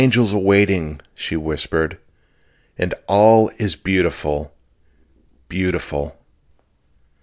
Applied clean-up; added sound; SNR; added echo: none; none; none; none.